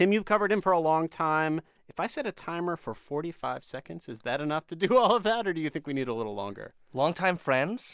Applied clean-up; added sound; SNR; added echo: none; none; none; none.